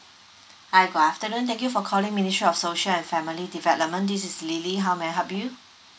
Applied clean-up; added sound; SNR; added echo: none; none; none; none.